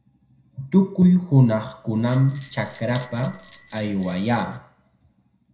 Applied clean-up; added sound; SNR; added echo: none; Bell; 16 dB; reverberation time 0.5 s.